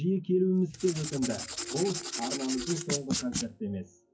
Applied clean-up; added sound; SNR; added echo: classical method WPE with log-MMSE.